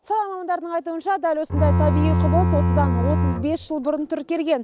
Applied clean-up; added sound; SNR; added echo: none; Bowed string instrument; -4 dB; none.